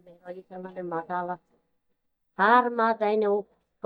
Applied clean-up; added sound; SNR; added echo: neural mask model DeepFilterNet 3.